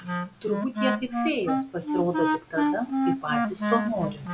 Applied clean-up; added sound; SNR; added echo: none; Wind instrument, woodwind instrument; -1 dB; none.